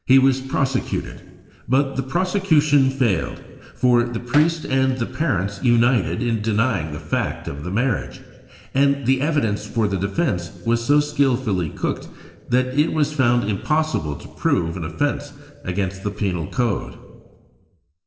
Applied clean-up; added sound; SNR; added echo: neural separator model SepFormer DNS4.